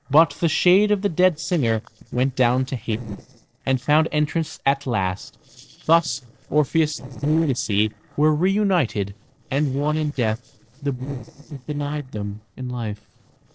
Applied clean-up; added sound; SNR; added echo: neural separator model SepFormer DNS4.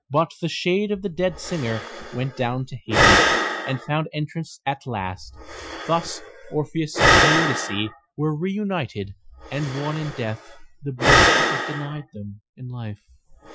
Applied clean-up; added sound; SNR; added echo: classical method Wiener filter.